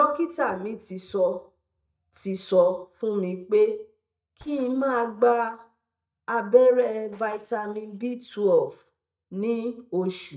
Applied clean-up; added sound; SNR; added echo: neural mask model DeepFilterNet 3.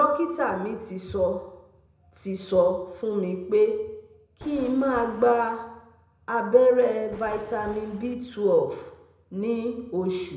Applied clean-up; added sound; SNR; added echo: none; Thunder; 20 dB; reverberation time 0.8 s.